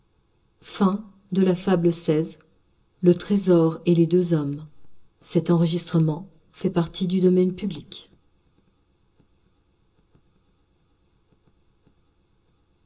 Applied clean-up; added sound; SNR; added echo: none; none; none; reverberation time 0.2 s.